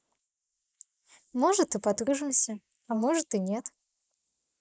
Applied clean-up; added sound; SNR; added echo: neural mask model Resemble Enhance denoiser.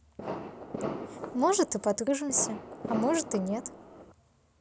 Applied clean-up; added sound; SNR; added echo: none; Fireworks; 7 dB; none.